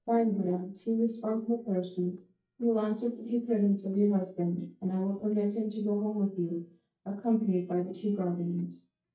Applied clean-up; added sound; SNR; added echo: neural mask model DeepFilterNet 3.